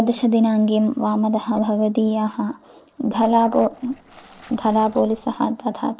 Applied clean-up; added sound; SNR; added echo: neural separator model SepFormer DNS4.